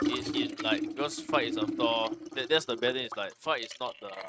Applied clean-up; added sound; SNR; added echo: neural mask model RNNoise.